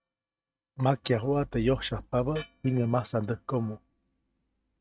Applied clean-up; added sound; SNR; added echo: neural mask model RNNoise.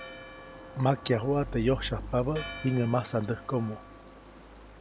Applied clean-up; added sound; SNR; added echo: none; Church bell + Stream; 12 dB; none.